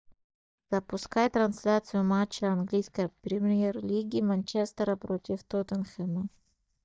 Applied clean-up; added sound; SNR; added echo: neural mask model DeepFilterNet 3.